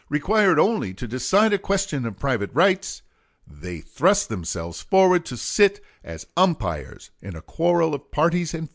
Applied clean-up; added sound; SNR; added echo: none; none; none; none.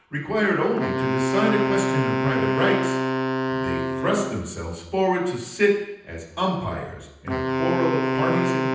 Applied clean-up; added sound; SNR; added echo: none; Wind instrument, woodwind instrument; 1 dB; reverberation time 0.9 s.